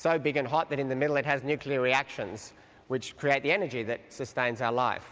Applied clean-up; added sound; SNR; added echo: none; none; none; none.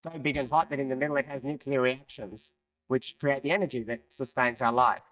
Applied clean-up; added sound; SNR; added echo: neural mask model DeepFilterNet 3.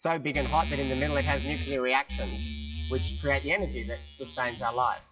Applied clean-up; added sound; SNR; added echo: classical method WPE with log-MMSE.